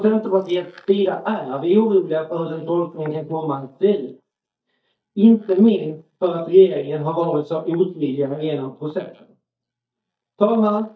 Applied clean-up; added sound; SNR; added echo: neural mask model DeepFilterNet 3.